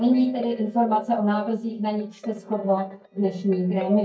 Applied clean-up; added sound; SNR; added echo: neural mask model DeepFilterNet 3.